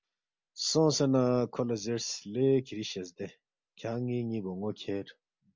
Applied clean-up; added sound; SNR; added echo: none; none; none; none.